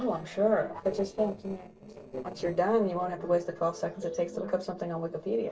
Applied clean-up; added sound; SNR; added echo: neural separator model SepFormer DNS4.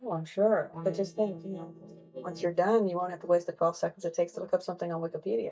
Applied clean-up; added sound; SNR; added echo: neural mask model DeepFilterNet 3.